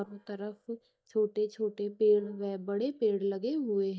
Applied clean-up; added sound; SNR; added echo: neural mask model DeepFilterNet 3.